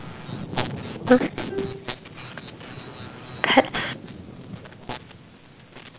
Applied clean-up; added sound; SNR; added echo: none; Thunder / Rain + Bowed string instrument; 10 dB; none.